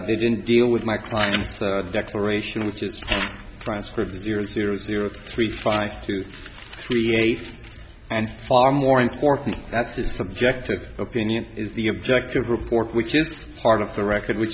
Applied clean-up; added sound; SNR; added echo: none; none; none; none.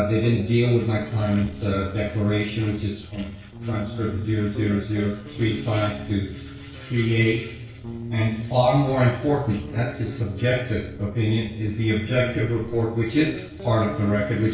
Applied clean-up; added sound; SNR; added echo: neural separator model SepFormer DNS4.